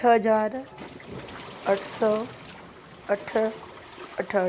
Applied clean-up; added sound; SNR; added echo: none; Waves, surf; 15 dB; none.